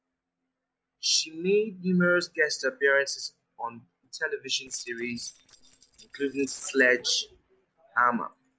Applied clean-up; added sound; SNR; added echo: neural separator model SepFormer DNS4.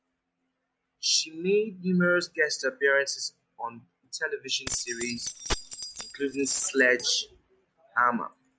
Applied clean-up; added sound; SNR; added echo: none; Keys jangling; 8 dB; none.